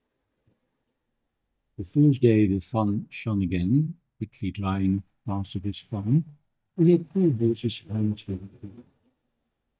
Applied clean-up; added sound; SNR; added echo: neural mask model DeepFilterNet 3.